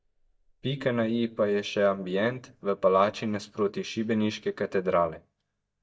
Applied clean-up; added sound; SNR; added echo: neural mask model DeepFilterNet 3.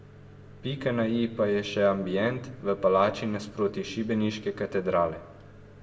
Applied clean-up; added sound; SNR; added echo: none; Microwave oven; 20 dB; reverberation time 0.7 s.